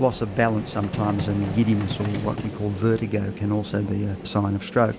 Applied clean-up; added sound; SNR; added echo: none; Vehicle; 10 dB; none.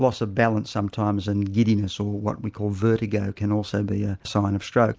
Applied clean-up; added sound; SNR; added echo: none; none; none; none.